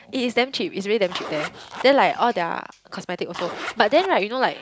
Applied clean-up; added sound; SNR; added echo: none; Zipper (clothing); 11 dB; none.